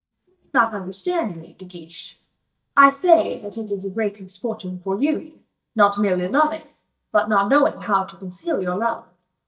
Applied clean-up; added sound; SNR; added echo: neural mask model DeepFilterNet 3.